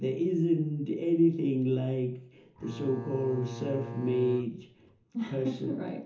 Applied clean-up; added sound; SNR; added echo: none; Bowed string instrument; 12 dB; reverberation time 0.6 s.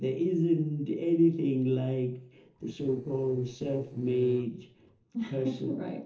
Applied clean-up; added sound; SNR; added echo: neural separator model SepFormer DNS4.